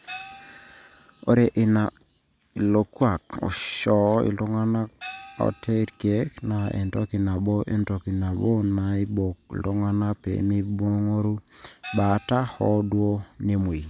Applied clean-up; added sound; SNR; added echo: none; Gong; 17 dB; none.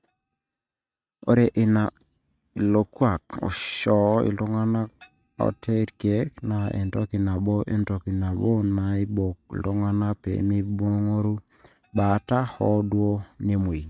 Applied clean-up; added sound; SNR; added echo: neural mask model RNNoise.